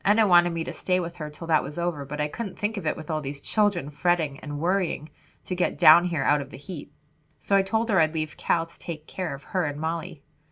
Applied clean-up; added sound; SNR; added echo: none; none; none; none.